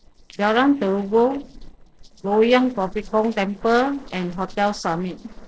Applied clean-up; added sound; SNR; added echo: neural separator model SepFormer DNS4.